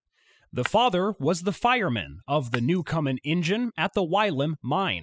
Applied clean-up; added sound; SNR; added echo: classical method spectral subtraction.